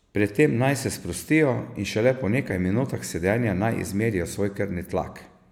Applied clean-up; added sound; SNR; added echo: none; none; none; none.